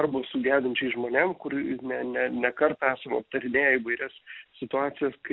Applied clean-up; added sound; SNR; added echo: none; none; none; none.